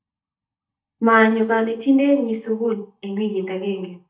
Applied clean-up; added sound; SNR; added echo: neural mask model DeepFilterNet 3.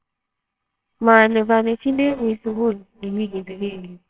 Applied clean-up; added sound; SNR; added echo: neural separator model SepFormer WHAMR!.